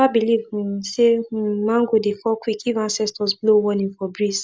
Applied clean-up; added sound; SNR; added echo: none; none; none; none.